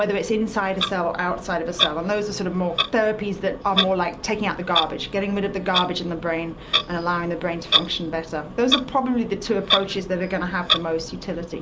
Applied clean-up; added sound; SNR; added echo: none; Clock; 4 dB; none.